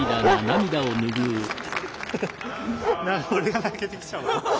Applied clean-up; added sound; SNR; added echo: none; Dog; 3 dB; none.